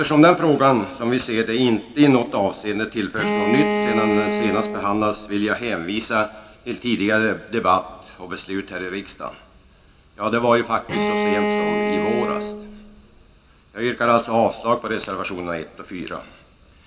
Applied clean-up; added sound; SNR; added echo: none; Bowed string instrument; 2 dB; reverberation time 1.8 s.